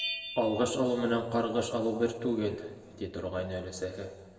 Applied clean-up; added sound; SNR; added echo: none; Bell; 14 dB; reverberation time 1.6 s.